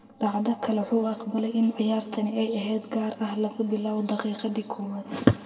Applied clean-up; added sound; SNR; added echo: none; none; none; reverberation time 1.7 s.